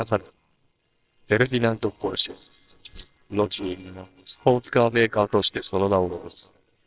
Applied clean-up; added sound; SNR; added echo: neural separator model SepFormer WHAMR!.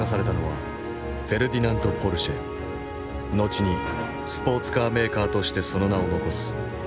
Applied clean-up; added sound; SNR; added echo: none; none; none; none.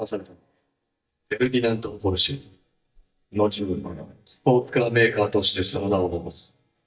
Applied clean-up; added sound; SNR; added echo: neural mask model DeepFilterNet 3.